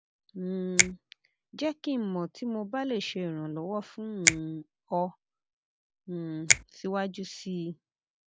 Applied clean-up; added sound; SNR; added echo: none; Finger snapping; -2 dB; none.